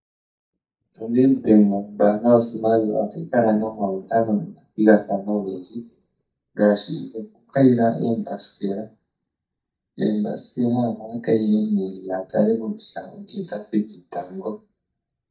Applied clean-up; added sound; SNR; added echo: neural mask model DeepFilterNet 3.